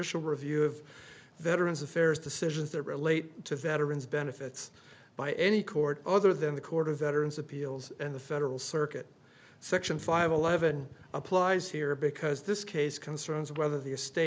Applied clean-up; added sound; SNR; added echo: none; none; none; none.